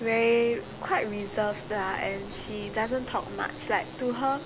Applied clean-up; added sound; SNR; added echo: none; Engine; 13 dB; none.